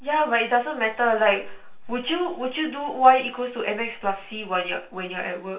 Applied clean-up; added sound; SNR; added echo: none; none; none; reverberation time 0.3 s.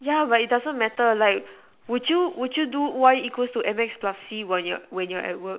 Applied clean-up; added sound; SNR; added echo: none; none; none; none.